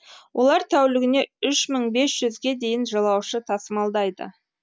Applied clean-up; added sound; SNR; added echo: none; none; none; none.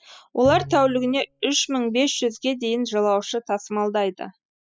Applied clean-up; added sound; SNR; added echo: classical method spectral subtraction.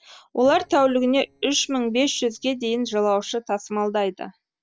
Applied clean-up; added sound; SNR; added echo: neural separator model SepFormer DNS4.